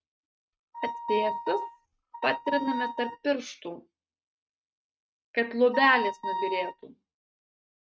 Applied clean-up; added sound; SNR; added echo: neural mask model RNNoise.